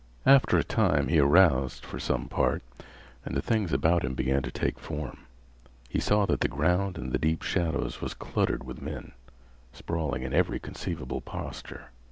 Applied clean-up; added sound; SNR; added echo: none; none; none; none.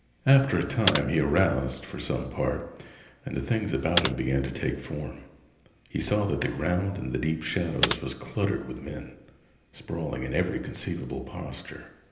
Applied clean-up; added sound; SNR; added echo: none; Computer keyboard; 1 dB; reverberation time 0.8 s.